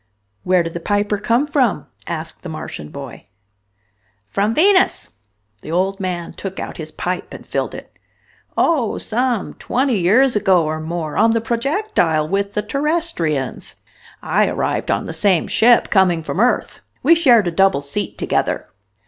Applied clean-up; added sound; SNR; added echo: none; none; none; none.